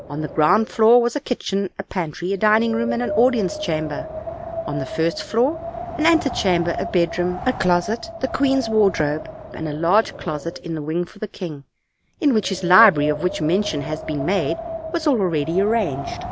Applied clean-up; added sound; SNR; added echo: none; Wind; 10 dB; none.